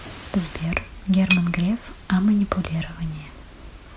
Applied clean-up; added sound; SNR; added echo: none; Shatter; 9 dB; none.